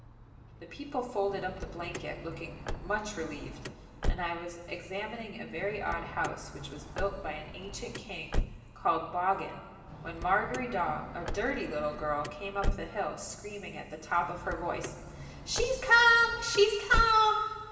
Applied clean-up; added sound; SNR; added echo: none; Car; 7 dB; reverberation time 2.7 s.